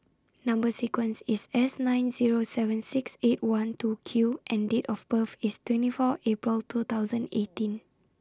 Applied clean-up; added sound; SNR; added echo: none; none; none; none.